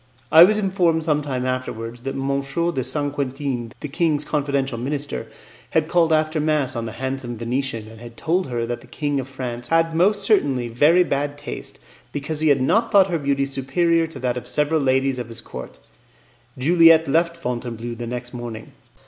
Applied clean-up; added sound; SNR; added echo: none; none; none; none.